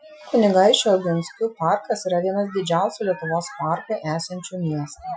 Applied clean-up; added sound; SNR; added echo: classical method Wiener filter.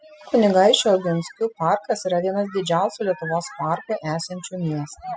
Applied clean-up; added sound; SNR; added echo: classical method spectral subtraction.